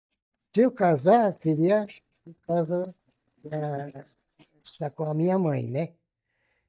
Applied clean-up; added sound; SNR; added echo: neural mask model DeepFilterNet 3.